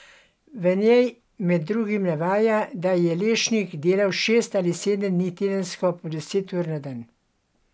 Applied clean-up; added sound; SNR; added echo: none; none; none; none.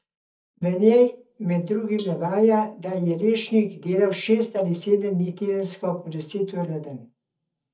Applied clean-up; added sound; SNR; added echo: neural mask model DeepFilterNet 3.